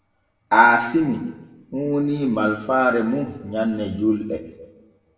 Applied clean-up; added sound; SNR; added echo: none; none; none; reverberation time 1.1 s.